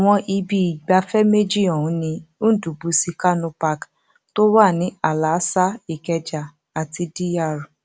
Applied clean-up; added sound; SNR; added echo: none; none; none; none.